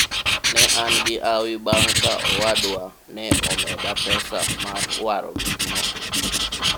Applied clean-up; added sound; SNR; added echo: none; Writing; -5 dB; none.